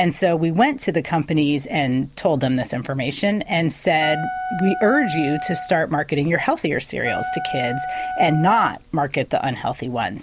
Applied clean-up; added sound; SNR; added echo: none; Wind instrument, woodwind instrument; 8 dB; none.